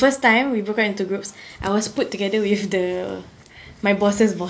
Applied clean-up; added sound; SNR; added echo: none; none; none; none.